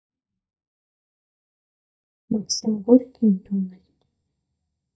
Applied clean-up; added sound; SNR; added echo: neural mask model DeepFilterNet 3.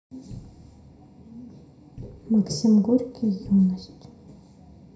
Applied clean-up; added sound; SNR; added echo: none; Cupboard open or close; 19 dB; reverberation time 0.5 s.